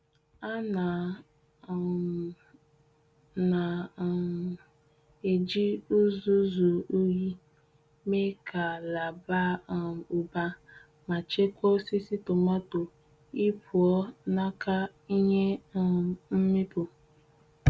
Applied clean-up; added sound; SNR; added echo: none; none; none; none.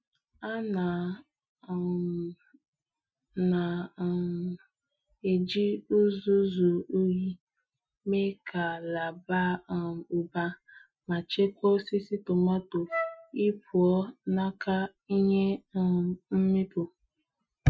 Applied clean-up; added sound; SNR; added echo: classical method Wiener filter.